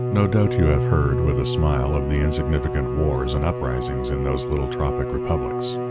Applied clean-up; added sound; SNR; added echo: none; Bowed string instrument; 3 dB; none.